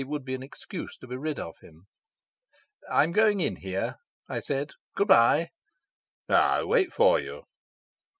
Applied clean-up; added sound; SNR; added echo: none; none; none; none.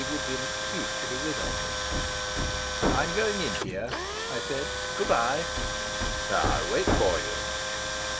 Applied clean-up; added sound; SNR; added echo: none; Hammer + Tools; -3 dB; none.